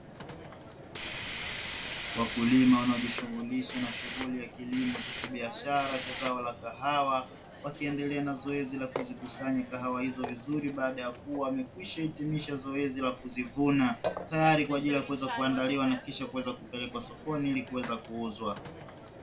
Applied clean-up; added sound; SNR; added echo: none; Hiss; 5 dB; reverberation time 0.2 s.